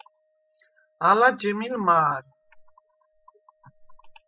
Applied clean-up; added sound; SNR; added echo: classical method spectral subtraction.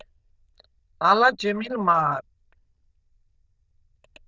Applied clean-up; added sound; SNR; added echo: neural diffusion model UNIVERSE++.